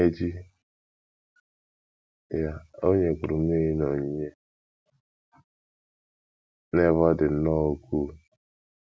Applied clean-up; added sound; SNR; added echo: none; none; none; none.